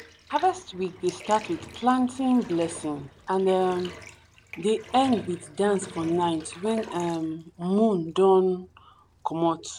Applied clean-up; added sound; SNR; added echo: none; Bathtub (filling or washing); 19 dB; none.